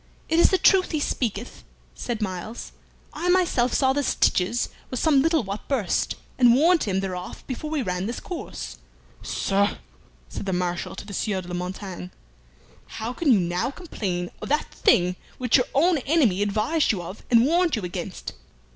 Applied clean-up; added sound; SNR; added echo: none; none; none; none.